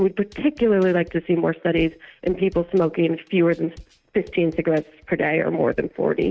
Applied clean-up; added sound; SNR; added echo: neural mask model RNNoise.